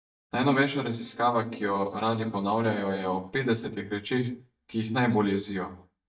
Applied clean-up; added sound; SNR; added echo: neural mask model DeepFilterNet 3.